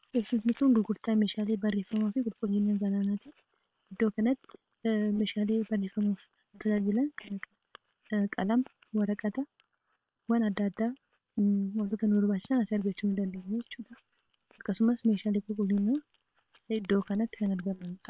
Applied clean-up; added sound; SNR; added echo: neural separator model SepFormer WHAM!.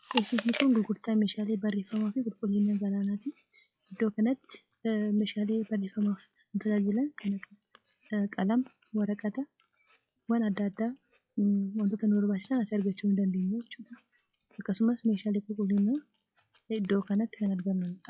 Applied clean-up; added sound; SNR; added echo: classical method log-MMSE.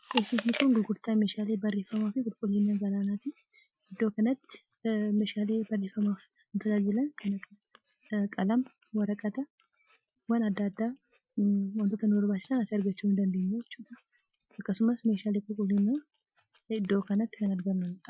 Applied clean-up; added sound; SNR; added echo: classical method Wiener filter.